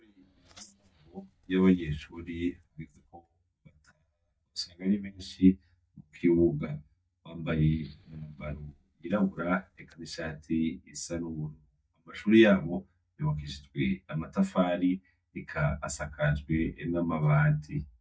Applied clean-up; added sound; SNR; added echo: neural mask model DeepFilterNet 3.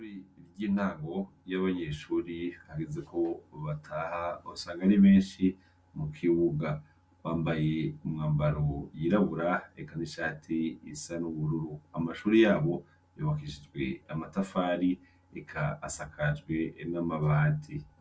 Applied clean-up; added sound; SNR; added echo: none; none; none; none.